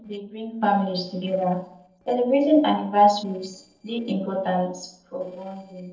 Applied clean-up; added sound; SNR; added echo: neural separator model SepFormer DNS4.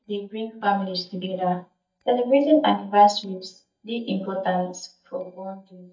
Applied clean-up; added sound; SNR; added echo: neural mask model DeepFilterNet 3.